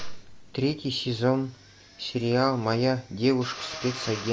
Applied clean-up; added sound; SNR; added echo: none; Drill; 16 dB; none.